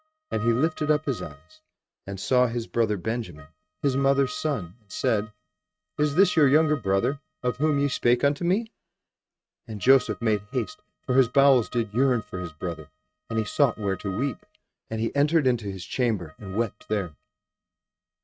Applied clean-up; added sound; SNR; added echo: neural mask model RNNoise.